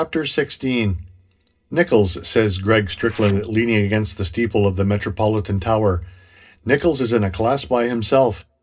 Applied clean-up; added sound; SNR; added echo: neural separator model SepFormer DNS4.